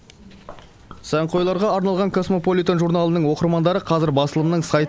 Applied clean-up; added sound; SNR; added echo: none; none; none; none.